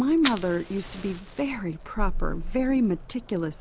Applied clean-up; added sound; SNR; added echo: none; Fire; 5 dB; none.